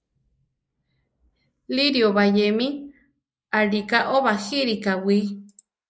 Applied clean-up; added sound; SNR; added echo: neural mask model Resemble Enhance denoiser.